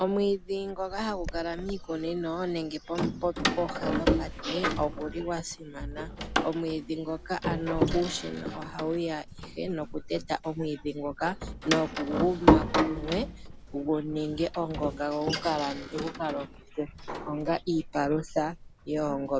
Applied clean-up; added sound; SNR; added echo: none; Door; 1 dB; none.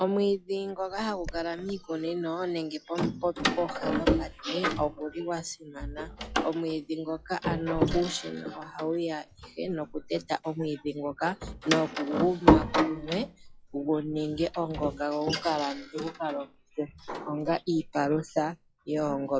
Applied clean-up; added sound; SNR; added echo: classical method log-MMSE.